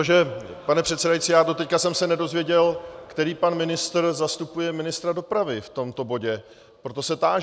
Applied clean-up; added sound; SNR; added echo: none; none; none; none.